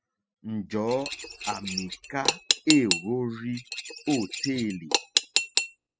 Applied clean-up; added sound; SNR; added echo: classical method spectral subtraction.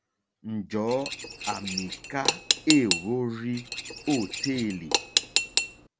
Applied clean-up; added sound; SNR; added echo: none; Cutlery, silverware / Dishes, pots, and pans; 0 dB; none.